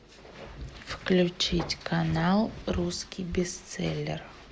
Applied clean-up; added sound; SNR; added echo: none; none; none; none.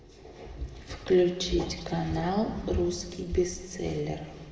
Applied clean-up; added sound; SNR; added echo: none; none; none; reverberation time 1.5 s.